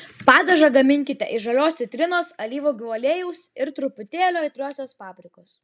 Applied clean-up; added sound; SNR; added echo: none; none; none; none.